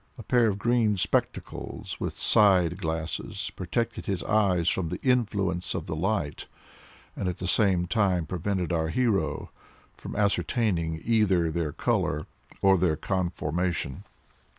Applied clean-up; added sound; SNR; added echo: none; none; none; none.